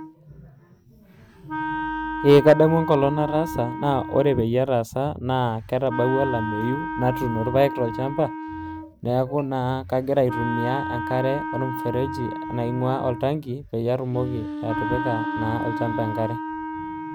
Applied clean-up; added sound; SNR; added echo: none; Wind instrument, woodwind instrument + Wind instrument, woodwind instrument; 7 dB; none.